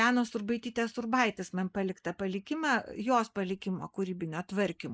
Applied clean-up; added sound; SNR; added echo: neural mask model Resemble Enhance denoiser.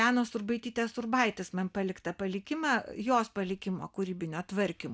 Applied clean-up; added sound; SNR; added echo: none; none; none; none.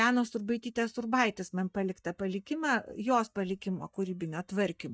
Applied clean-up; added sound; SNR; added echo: neural mask model DeepFilterNet 3.